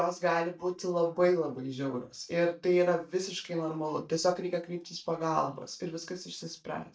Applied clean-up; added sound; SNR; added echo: neural mask model DeepFilterNet 3.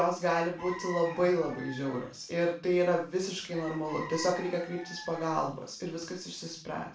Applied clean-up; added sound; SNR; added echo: none; Chicken, rooster; 14 dB; reverberation time 0.3 s.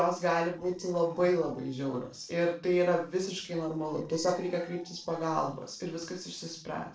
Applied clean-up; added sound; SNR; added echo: neural separator model SepFormer DNS4.